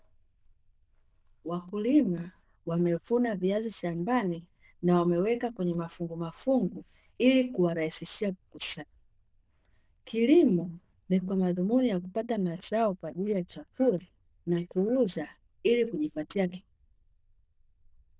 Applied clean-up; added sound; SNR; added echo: neural diffusion model UNIVERSE++.